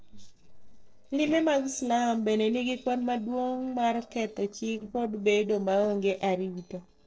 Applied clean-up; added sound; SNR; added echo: neural separator model SepFormer DNS4.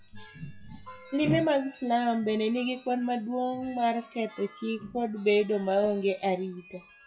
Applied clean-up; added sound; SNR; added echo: classical method WPE with log-MMSE.